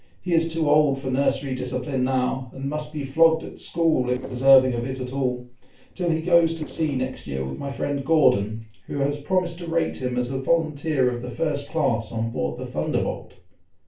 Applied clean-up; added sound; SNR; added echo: neural separator model SepFormer DNS4.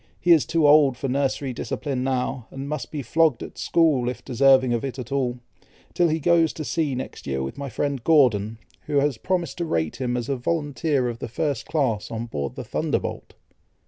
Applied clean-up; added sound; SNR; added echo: none; none; none; none.